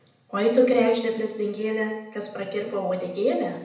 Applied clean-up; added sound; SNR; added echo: none; none; none; reverberation time 0.8 s.